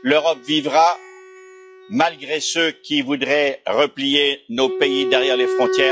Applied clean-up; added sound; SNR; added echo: classical method log-MMSE.